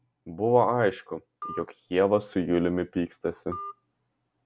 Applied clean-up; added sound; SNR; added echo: none; Telephone; 16 dB; none.